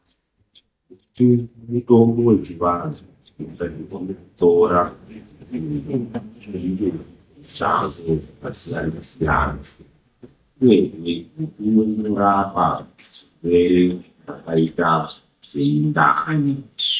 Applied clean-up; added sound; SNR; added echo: neural mask model DeepFilterNet 3.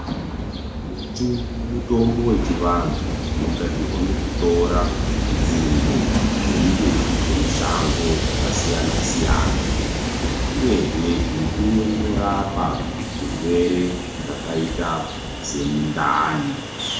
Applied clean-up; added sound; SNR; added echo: none; Train; -1 dB; reverberation time 0.6 s.